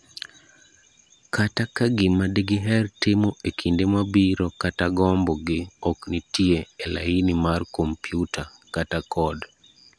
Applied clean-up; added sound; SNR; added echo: none; none; none; none.